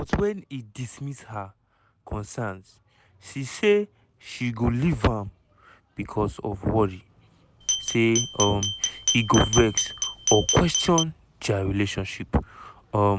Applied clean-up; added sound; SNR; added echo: none; Glass; 2 dB; none.